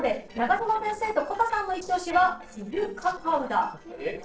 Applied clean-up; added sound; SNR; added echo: neural separator model SepFormer DNS4.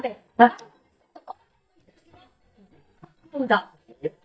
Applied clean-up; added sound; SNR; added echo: neural mask model DeepFilterNet 3.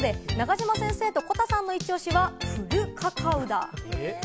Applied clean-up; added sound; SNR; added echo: none; none; none; none.